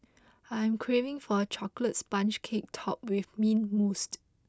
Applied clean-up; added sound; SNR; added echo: none; none; none; none.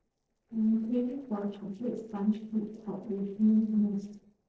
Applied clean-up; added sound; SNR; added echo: neural separator model SepFormer DNS4.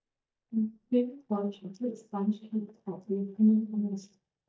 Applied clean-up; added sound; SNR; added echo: neural mask model DeepFilterNet 3.